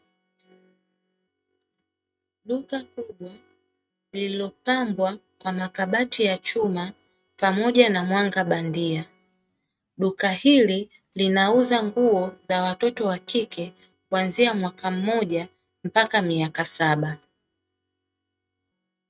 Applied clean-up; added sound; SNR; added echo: neural mask model RNNoise.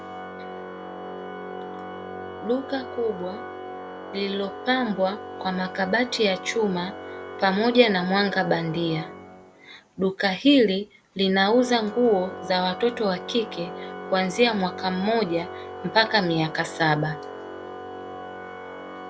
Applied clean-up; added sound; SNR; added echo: none; Organ; 12 dB; none.